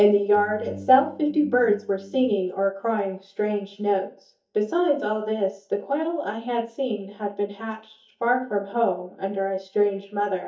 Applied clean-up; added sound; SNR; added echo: neural mask model DeepFilterNet 3.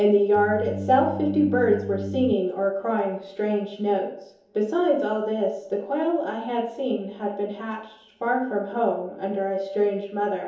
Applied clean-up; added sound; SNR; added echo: none; Organ; 6 dB; reverberation time 2.8 s.